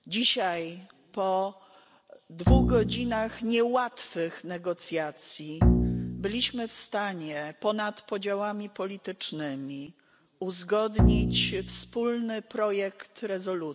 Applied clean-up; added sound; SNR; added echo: none; Bowed string instrument; -4 dB; none.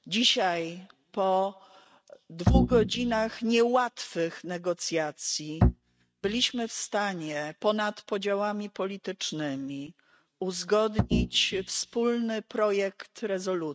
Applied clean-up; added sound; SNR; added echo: neural mask model RNNoise.